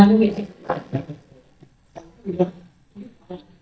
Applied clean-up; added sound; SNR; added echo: neural mask model DeepFilterNet 3.